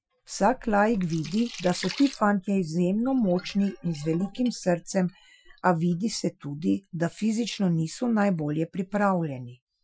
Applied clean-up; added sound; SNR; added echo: classical method Wiener filter.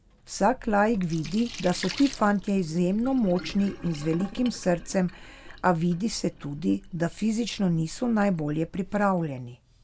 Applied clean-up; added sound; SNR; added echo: none; Sink (filling or washing); 16 dB; none.